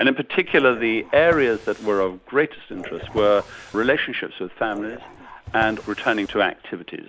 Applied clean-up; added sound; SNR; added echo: none; Dog + Drawer open or close; 18 dB; none.